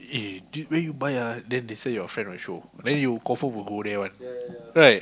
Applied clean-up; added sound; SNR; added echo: none; none; none; none.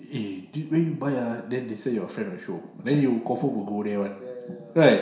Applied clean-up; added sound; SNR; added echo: none; none; none; reverberation time 0.7 s.